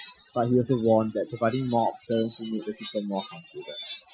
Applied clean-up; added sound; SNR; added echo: classical method Wiener filter.